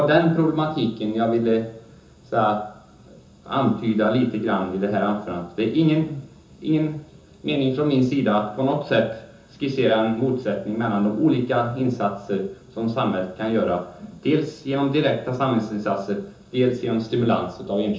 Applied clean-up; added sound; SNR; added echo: none; none; none; reverberation time 0.6 s.